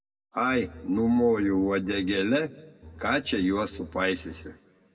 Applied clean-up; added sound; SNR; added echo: none; Bowed string instrument; 20 dB; reverberation time 1.2 s.